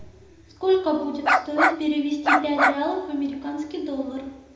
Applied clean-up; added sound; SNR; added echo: none; Bark; -4 dB; reverberation time 0.8 s.